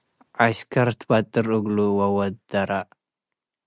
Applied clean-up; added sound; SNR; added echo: none; none; none; none.